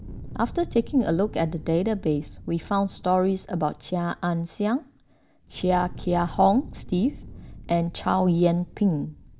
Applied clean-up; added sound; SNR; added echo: none; Fire; 15 dB; none.